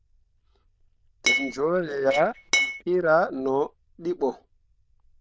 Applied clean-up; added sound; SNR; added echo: neural diffusion model UNIVERSE++.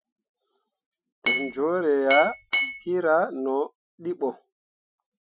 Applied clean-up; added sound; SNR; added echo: classical method Wiener filter.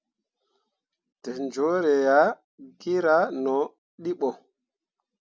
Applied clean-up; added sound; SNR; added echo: none; none; none; none.